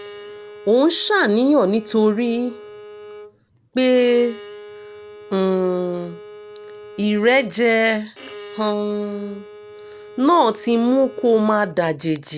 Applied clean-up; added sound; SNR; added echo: none; Bowed string instrument; 19 dB; none.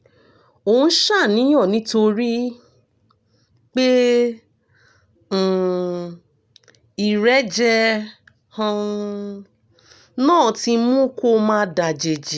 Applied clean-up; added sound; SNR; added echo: none; none; none; none.